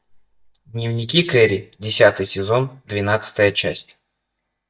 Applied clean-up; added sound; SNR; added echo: neural mask model DeepFilterNet 3.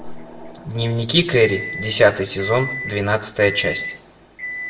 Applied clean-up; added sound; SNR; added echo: none; Microwave oven; 11 dB; reverberation time 0.6 s.